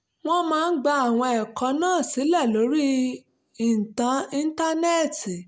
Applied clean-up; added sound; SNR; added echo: none; none; none; none.